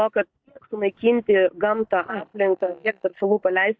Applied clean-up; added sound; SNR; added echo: neural mask model DeepFilterNet 3.